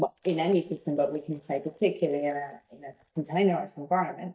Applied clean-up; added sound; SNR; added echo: neural mask model DeepFilterNet 3.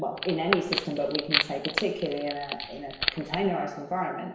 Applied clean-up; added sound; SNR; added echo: none; Wood; 2 dB; reverberation time 0.9 s.